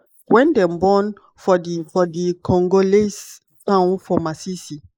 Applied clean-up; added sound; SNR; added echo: neural mask model Resemble Enhance denoiser.